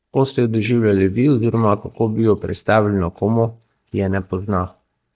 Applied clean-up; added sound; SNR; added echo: neural mask model DeepFilterNet 3.